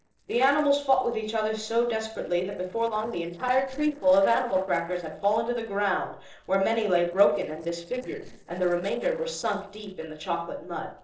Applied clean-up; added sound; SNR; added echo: neural separator model SepFormer DNS4.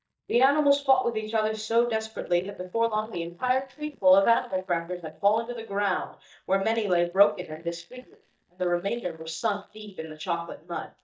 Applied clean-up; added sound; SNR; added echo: neural mask model DeepFilterNet 3.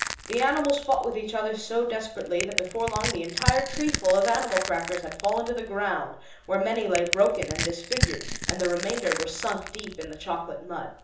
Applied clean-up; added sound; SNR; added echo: none; Crushing; 6 dB; reverberation time 0.6 s.